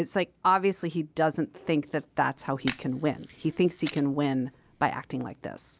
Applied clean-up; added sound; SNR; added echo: none; Camera; 16 dB; none.